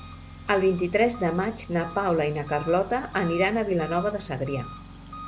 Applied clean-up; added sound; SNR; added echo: none; Engine; 14 dB; none.